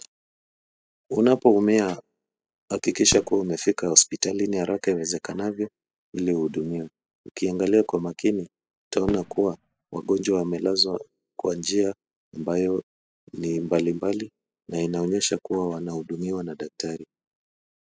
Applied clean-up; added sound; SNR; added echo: classical method spectral subtraction.